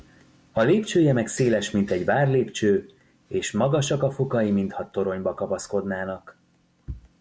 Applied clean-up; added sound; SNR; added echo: none; none; none; none.